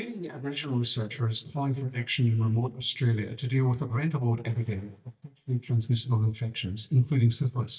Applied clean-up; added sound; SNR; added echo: neural mask model DeepFilterNet 3.